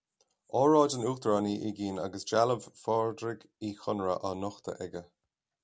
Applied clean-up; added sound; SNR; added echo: none; none; none; none.